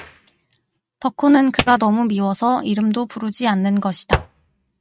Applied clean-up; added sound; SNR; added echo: neural mask model RNNoise.